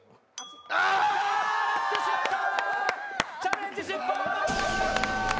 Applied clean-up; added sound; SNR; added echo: none; none; none; none.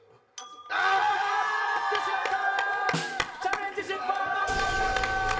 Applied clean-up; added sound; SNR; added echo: none; Snare drum; 13 dB; reverberation time 0.8 s.